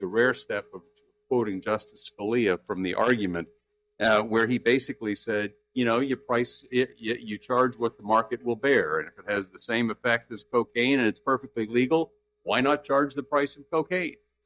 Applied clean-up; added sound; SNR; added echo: neural mask model DeepFilterNet 3.